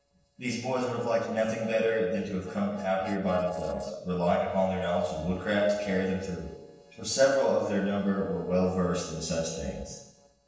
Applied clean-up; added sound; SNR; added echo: neural separator model SepFormer DNS4.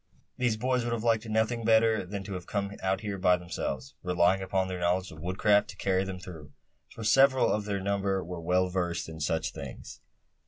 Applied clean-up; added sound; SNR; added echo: none; none; none; none.